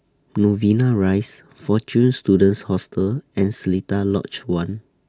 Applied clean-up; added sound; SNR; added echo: none; none; none; none.